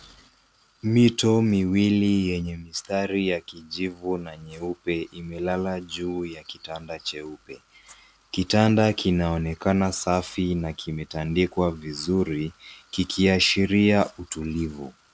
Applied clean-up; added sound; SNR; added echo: none; none; none; none.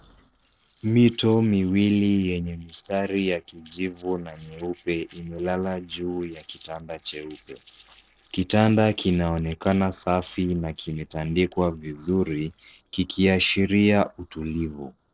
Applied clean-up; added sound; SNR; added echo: neural separator model SepFormer DNS4.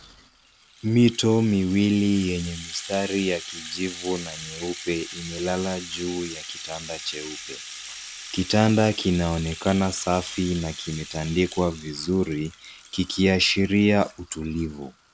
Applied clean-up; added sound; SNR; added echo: none; Rattle (instrument); 15 dB; none.